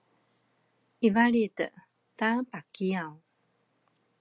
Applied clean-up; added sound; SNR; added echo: none; none; none; none.